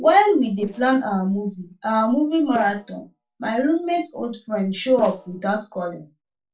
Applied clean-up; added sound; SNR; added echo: neural separator model SepFormer DNS4.